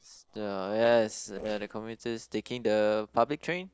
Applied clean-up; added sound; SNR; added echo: neural separator model SepFormer DNS4.